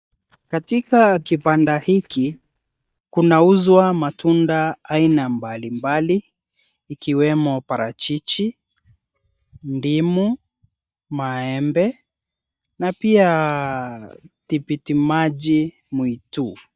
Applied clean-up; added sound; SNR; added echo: neural mask model DeepFilterNet 3.